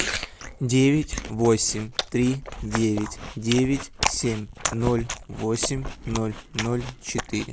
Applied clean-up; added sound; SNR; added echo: none; Chewing, mastication; 7 dB; none.